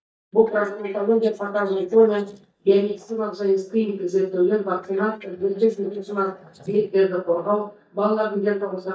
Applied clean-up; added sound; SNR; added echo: neural mask model DeepFilterNet 3.